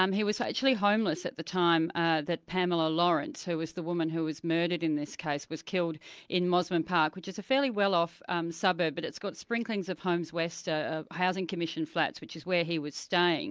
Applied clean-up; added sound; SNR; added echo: none; none; none; none.